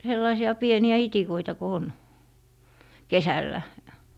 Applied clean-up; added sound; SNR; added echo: none; none; none; none.